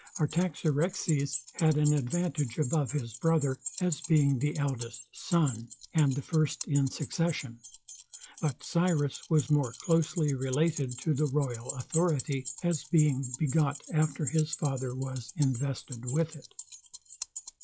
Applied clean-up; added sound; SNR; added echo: classical method log-MMSE.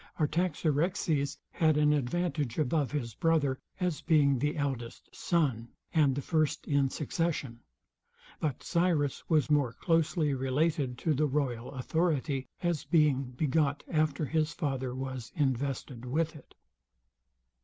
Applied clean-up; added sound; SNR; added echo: none; none; none; none.